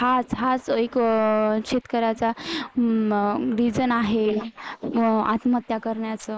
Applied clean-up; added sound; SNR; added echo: neural mask model Resemble Enhance denoiser.